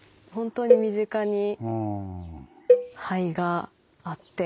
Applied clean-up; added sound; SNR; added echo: none; Cowbell; -2 dB; none.